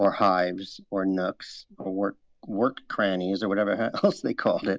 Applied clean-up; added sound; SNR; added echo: none; none; none; none.